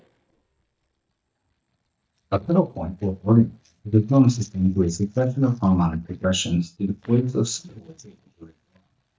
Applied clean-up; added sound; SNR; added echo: neural mask model DeepFilterNet 3.